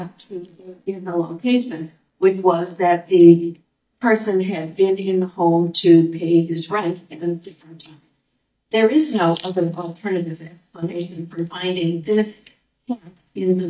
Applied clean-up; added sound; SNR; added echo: neural mask model DeepFilterNet 3.